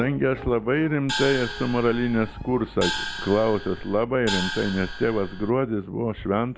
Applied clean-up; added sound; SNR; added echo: none; Gong; 8 dB; none.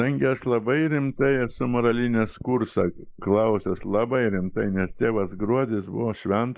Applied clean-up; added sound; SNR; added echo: neural mask model Resemble Enhance denoiser.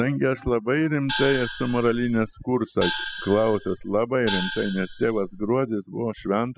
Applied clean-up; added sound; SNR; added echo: classical method spectral subtraction.